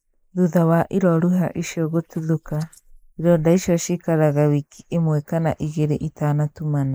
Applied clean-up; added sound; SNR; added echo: neural mask model Resemble Enhance denoiser.